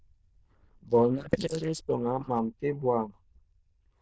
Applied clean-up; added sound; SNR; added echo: neural diffusion model UNIVERSE++.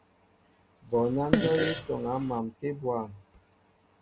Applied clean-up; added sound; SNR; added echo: none; Fart; -1 dB; none.